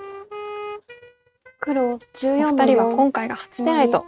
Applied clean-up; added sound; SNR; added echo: neural mask model RNNoise.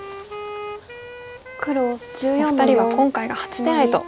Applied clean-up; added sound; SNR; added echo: none; Wind instrument, woodwind instrument; 13 dB; none.